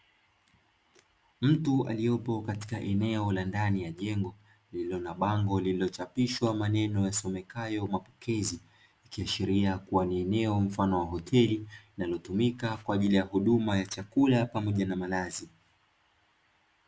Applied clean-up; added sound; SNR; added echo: none; none; none; none.